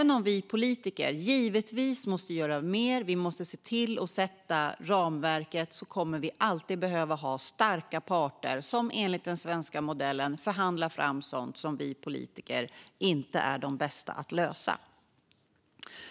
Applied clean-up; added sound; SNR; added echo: none; none; none; none.